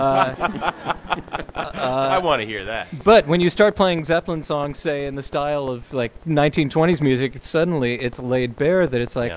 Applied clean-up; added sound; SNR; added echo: none; Crackle; 20 dB; none.